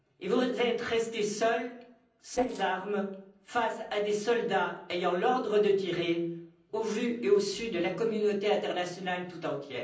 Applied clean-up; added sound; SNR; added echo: neural separator model SepFormer DNS4.